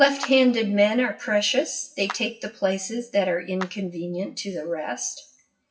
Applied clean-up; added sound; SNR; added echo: classical method WPE with log-MMSE.